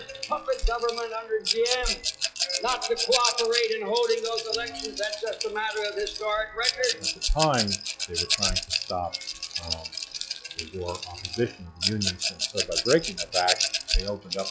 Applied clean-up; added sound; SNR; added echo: classical method log-MMSE.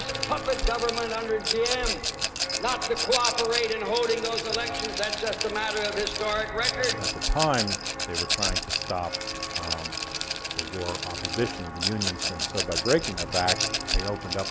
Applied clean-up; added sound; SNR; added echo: none; Walk, footsteps + Rattle; 0 dB; none.